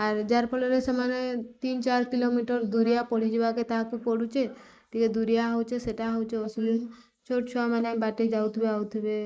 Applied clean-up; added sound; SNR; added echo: neural mask model Resemble Enhance denoiser.